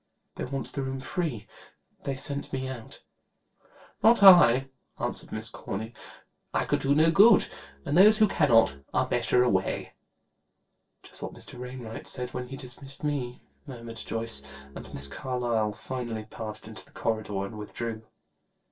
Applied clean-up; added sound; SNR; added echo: neural separator model SepFormer DNS4.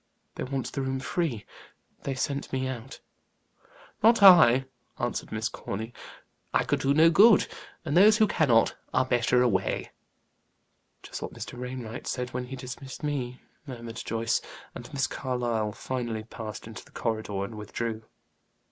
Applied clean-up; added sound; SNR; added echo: none; none; none; none.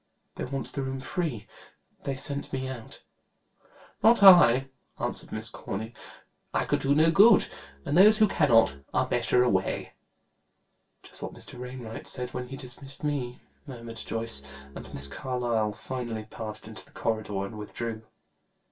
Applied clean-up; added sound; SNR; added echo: none; Bowed string instrument; 20 dB; reverberation time 0.2 s.